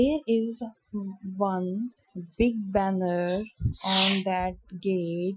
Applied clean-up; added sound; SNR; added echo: classical method Wiener filter.